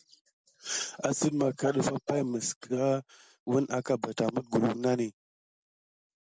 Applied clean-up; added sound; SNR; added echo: none; none; none; none.